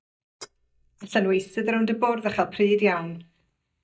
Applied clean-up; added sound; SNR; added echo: neural mask model DeepFilterNet 3.